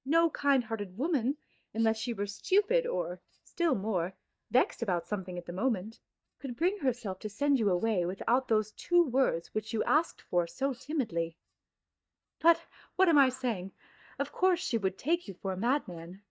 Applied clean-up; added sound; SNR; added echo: neural mask model DeepFilterNet 3.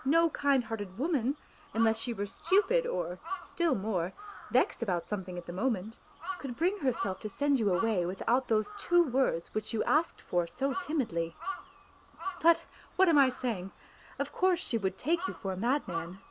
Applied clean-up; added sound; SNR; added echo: none; Crow; 14 dB; none.